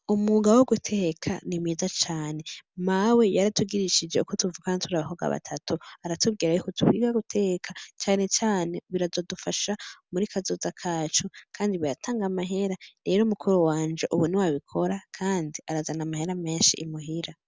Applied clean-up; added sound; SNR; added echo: none; none; none; none.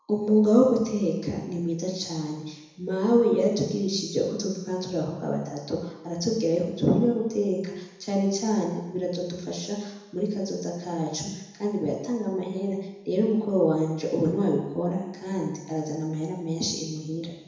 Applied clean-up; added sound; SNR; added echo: none; none; none; reverberation time 1.0 s.